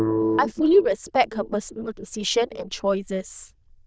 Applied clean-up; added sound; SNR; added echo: neural diffusion model UNIVERSE++.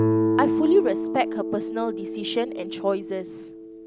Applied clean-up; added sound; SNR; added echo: none; Guitar; 0 dB; none.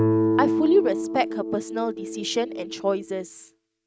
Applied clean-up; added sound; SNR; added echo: neural mask model RNNoise.